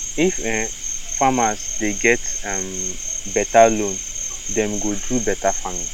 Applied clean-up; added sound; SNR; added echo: none; Cricket; 4 dB; none.